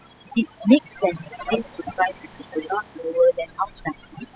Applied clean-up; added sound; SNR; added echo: classical method spectral subtraction.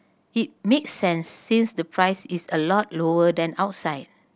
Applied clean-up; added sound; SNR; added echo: none; none; none; none.